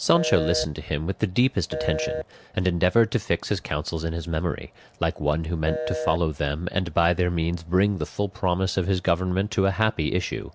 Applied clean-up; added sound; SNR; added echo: none; Telephone; 6 dB; none.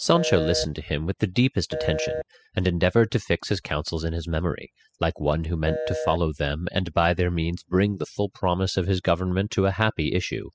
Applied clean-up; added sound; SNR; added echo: classical method spectral subtraction.